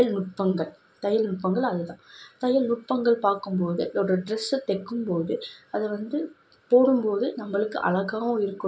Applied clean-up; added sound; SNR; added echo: none; none; none; none.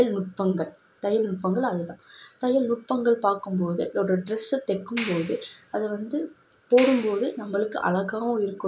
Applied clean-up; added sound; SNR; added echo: none; Clapping; 11 dB; none.